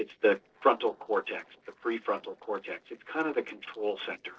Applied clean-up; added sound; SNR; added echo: neural separator model SepFormer DNS4.